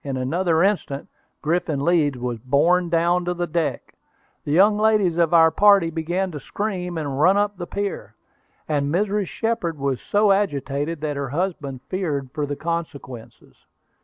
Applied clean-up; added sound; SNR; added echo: none; none; none; none.